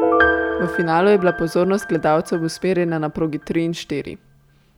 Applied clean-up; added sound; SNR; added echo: none; Piano; 4 dB; none.